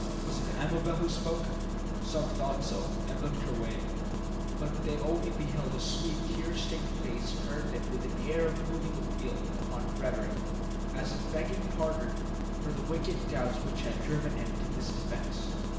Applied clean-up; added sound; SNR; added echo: none; Engine starting; -4 dB; reverberation time 1.2 s.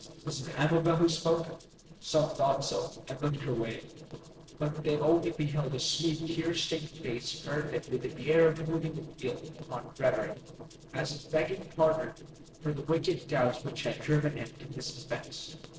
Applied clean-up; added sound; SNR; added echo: neural separator model SepFormer DNS4.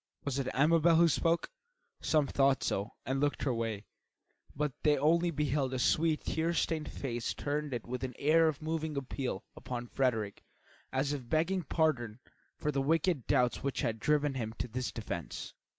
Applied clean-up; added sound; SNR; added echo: none; none; none; none.